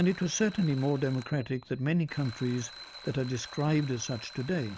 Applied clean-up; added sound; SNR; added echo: none; Alarm; 18 dB; none.